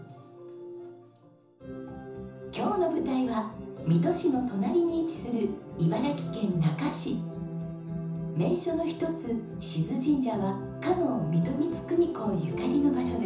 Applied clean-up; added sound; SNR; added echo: none; none; none; reverberation time 0.6 s.